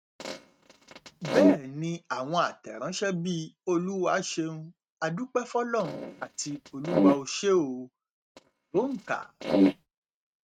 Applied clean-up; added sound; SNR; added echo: neural mask model RNNoise.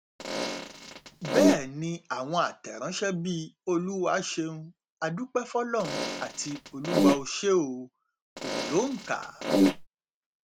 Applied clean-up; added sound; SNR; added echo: none; Fart; -3 dB; none.